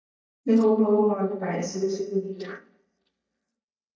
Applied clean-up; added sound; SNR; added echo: neural mask model DeepFilterNet 3.